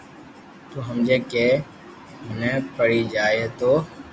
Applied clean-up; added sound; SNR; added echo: none; none; none; none.